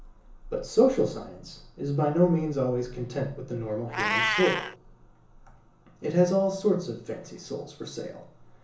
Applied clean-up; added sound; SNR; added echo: none; Meow; 9 dB; reverberation time 0.7 s.